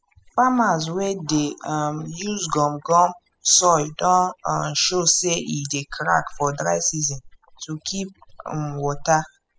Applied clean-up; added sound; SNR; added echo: classical method spectral subtraction.